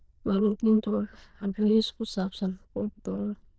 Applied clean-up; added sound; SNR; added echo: neural diffusion model UNIVERSE++.